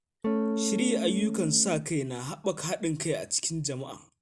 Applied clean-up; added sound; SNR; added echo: none; Electric guitar / Strum; 0 dB; none.